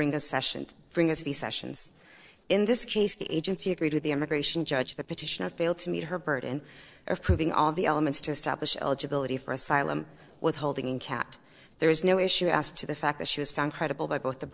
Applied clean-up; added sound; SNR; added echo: neural separator model SepFormer DNS4.